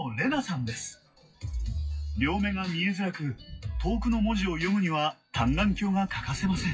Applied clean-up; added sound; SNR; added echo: classical method WPE with log-MMSE.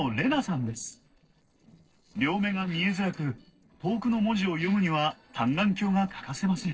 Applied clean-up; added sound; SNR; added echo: neural separator model SepFormer DNS4.